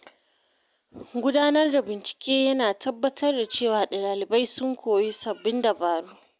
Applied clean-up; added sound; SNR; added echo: none; none; none; none.